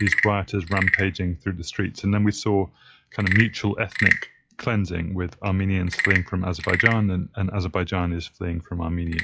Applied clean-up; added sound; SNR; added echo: classical method log-MMSE.